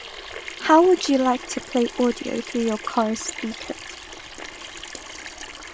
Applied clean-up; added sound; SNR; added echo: none; Sink (filling or washing) / Water tap, faucet; 13 dB; none.